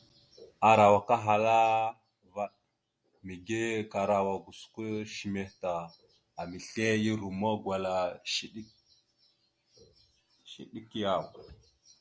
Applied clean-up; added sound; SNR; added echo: none; none; none; none.